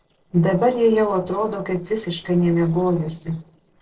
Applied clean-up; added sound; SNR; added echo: neural separator model SepFormer DNS4.